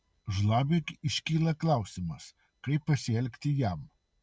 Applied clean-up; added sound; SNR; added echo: none; none; none; none.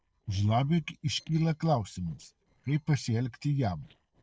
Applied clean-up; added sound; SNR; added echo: neural separator model SepFormer DNS4.